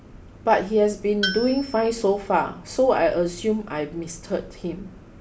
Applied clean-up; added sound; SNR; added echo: none; Tools; 13 dB; none.